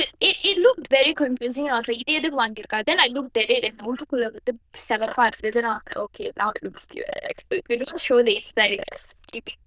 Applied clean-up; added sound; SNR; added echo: neural diffusion model UNIVERSE++.